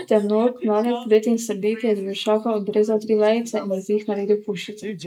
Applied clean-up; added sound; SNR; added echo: neural mask model Resemble Enhance denoiser.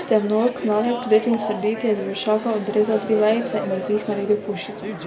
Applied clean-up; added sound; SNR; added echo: none; Chatter; 9 dB; none.